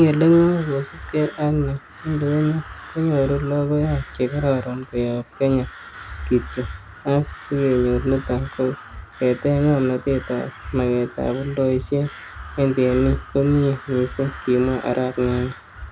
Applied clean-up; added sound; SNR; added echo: none; Crow; 19 dB; none.